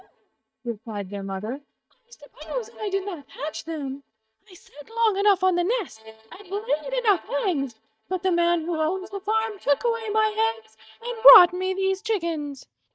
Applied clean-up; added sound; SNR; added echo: neural mask model DeepFilterNet 3.